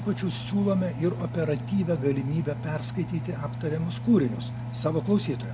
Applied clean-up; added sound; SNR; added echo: none; Engine; 6 dB; none.